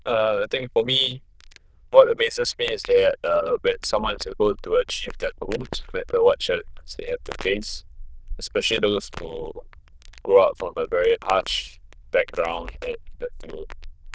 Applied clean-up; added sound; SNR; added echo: neural diffusion model UNIVERSE++.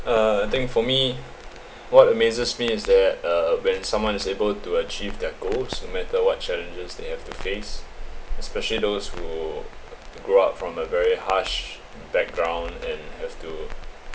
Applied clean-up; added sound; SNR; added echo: none; Crackle; 10 dB; none.